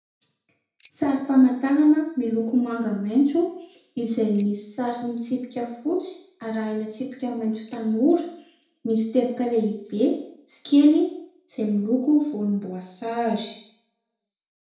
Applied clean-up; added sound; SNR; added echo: none; Bicycle bell; 16 dB; reverberation time 0.5 s.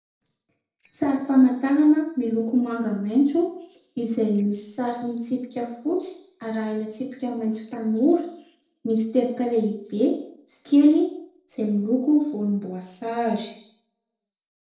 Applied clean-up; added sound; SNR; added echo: neural separator model SepFormer DNS4.